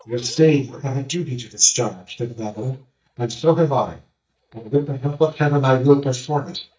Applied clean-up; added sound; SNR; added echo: neural mask model DeepFilterNet 3.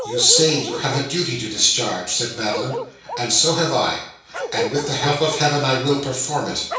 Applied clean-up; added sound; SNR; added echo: none; Bark; 10 dB; reverberation time 0.6 s.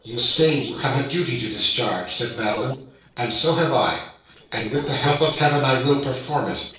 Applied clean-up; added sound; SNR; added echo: neural separator model SepFormer DNS4.